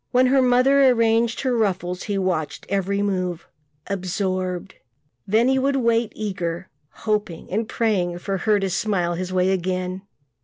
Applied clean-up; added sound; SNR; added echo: none; none; none; none.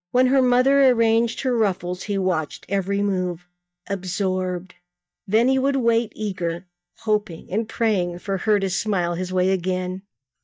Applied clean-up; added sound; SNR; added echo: neural mask model DeepFilterNet 3.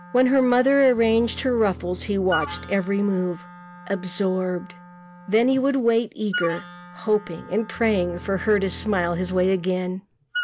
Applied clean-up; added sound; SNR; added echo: none; Wind instrument, woodwind instrument + Bowed string instrument; 14 dB; none.